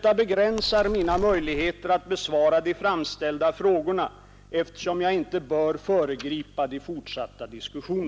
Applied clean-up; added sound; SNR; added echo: none; Animal; 11 dB; none.